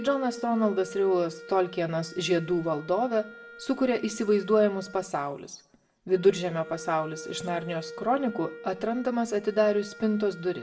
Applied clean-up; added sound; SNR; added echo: none; Wind instrument, woodwind instrument; 17 dB; reverberation time 0.4 s.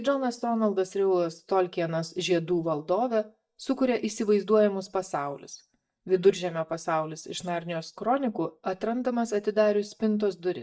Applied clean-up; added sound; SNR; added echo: neural mask model DeepFilterNet 3.